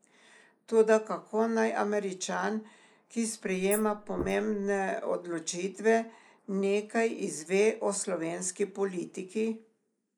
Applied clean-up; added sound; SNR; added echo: neural mask model Resemble Enhance denoiser.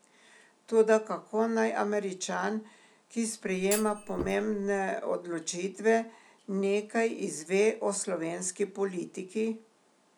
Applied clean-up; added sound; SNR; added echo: none; Thump, thud; 9 dB; none.